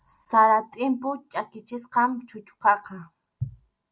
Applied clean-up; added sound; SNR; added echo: none; none; none; none.